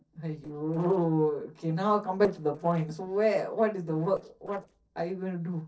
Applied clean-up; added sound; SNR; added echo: neural separator model SepFormer DNS4.